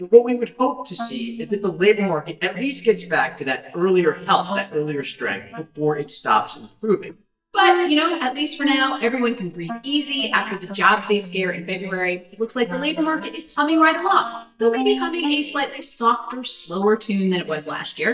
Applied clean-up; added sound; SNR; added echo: neural mask model DeepFilterNet 3.